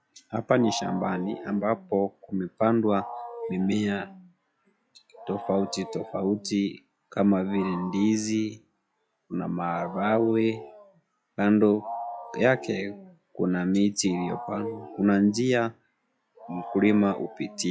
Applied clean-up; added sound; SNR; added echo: classical method log-MMSE.